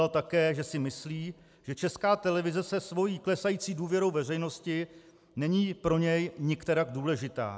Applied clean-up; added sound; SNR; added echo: none; none; none; none.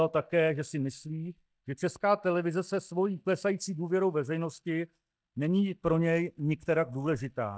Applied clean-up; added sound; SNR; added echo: neural mask model DeepFilterNet 3.